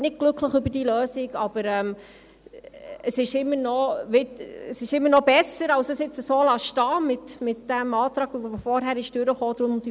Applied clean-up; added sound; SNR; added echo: none; none; none; none.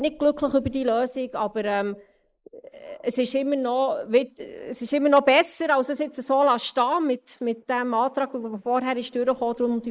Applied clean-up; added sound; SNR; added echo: neural mask model Resemble Enhance denoiser.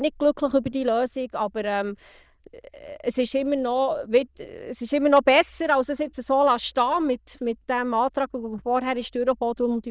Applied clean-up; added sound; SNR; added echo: neural diffusion model UNIVERSE++.